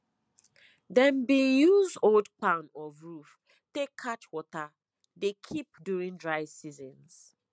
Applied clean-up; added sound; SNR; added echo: none; none; none; none.